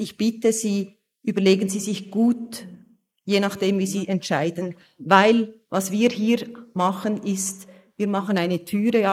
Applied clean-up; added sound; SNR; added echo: neural mask model Resemble Enhance denoiser.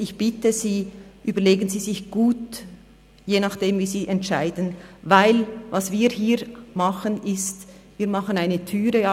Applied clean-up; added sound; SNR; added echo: none; none; none; none.